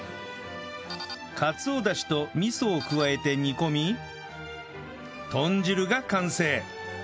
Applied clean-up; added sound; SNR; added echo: none; none; none; none.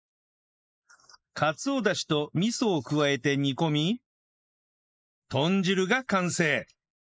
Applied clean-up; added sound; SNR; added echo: neural mask model Resemble Enhance denoiser.